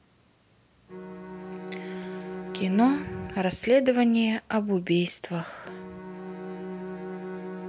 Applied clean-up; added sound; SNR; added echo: none; Bowed string instrument; 11 dB; none.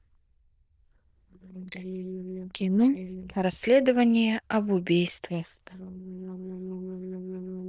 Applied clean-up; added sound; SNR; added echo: neural diffusion model UNIVERSE++.